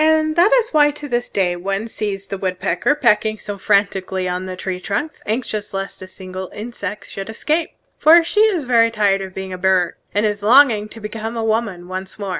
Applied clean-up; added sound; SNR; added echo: none; none; none; none.